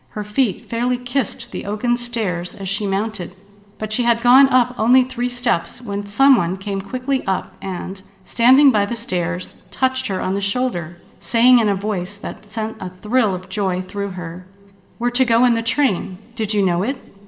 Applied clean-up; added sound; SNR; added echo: none; none; none; reverberation time 2.3 s.